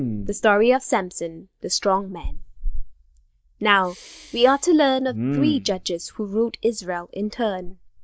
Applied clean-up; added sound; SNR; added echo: neural mask model DeepFilterNet 3.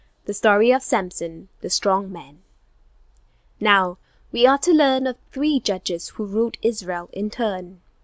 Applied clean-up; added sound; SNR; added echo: none; none; none; none.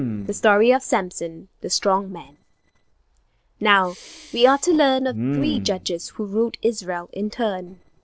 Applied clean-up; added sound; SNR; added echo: neural separator model SepFormer DNS4.